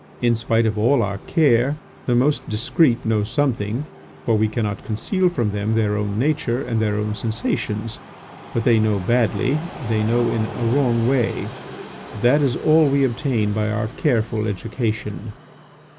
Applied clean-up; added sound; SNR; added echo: none; Train; 17 dB; none.